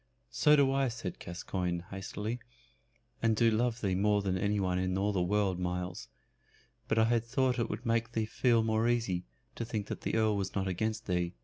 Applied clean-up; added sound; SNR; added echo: none; none; none; none.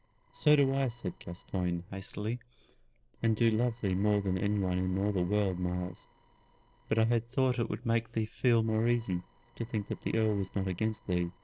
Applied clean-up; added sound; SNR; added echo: neural separator model SepFormer DNS4.